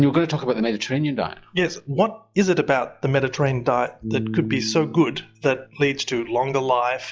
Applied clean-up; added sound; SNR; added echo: classical method log-MMSE.